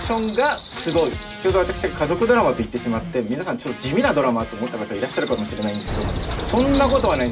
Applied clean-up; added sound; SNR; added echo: none; Bird; 11 dB; none.